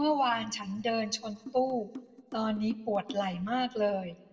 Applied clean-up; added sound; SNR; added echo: none; Drum; 16 dB; reverberation time 1.0 s.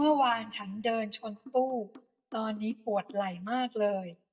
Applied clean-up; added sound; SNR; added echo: neural mask model DeepFilterNet 3.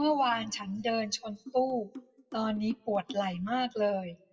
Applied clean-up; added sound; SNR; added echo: classical method WPE with log-MMSE.